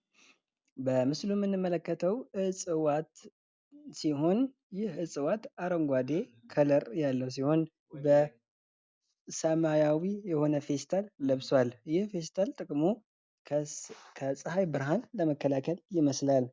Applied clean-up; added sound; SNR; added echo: none; none; none; none.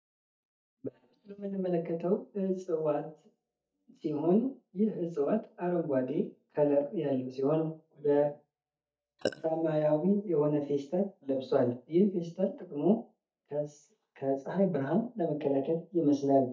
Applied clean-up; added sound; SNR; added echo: neural mask model DeepFilterNet 3.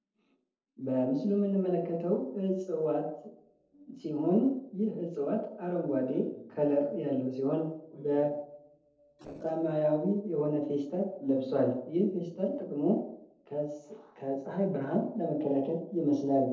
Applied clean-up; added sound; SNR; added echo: neural separator model SepFormer DNS4.